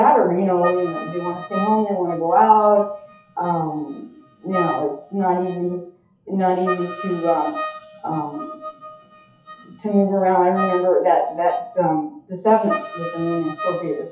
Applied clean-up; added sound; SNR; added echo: classical method WPE with log-MMSE.